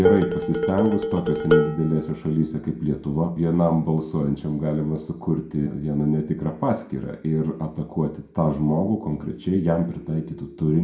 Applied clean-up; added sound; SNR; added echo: none; Dishes, pots, and pans; 1 dB; reverberation time 0.5 s.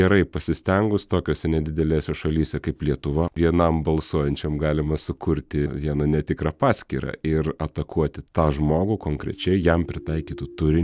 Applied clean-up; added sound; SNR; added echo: none; none; none; none.